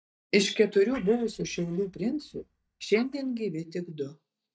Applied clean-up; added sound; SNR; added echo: neural mask model DeepFilterNet 3.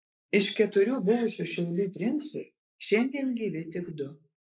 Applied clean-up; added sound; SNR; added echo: neural mask model Resemble Enhance denoiser.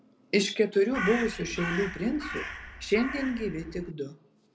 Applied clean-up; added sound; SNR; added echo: none; Crow; 8 dB; none.